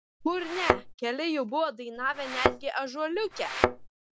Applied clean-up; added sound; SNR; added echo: none; Thump, thud; -2 dB; none.